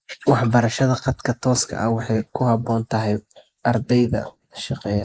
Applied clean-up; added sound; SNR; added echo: neural mask model Resemble Enhance denoiser.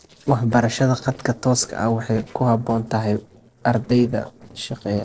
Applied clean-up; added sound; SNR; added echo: neural separator model SepFormer DNS4.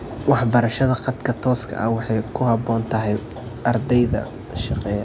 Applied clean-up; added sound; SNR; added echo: none; none; none; none.